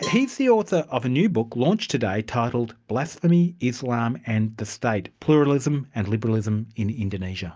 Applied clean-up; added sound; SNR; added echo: none; Cowbell; 18 dB; none.